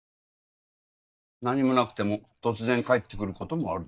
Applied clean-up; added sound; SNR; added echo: neural mask model DeepFilterNet 3.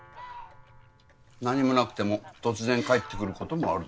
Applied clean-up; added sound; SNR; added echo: none; Fowl; 17 dB; none.